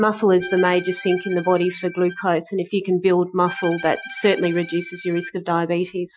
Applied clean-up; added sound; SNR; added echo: classical method Wiener filter.